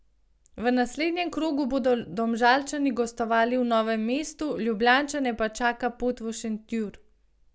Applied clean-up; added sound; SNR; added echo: none; none; none; none.